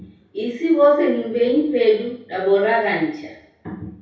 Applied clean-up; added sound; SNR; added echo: none; none; none; reverberation time 0.6 s.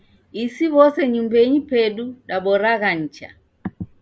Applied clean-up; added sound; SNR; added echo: none; none; none; none.